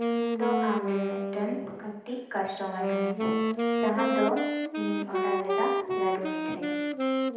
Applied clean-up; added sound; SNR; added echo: none; Wind instrument, woodwind instrument; -4 dB; reverberation time 0.8 s.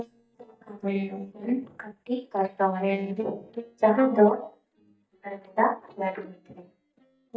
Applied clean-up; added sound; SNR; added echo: neural mask model DeepFilterNet 3.